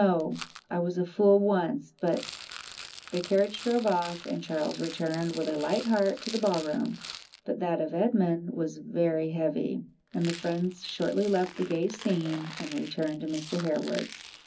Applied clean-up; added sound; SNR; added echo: none; Rattle; 16 dB; reverberation time 0.4 s.